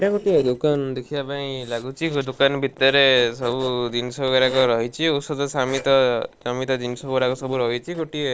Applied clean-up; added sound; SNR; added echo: neural separator model SepFormer DNS4.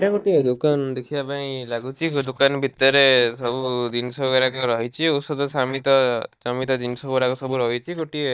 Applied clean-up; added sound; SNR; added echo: neural mask model DeepFilterNet 3.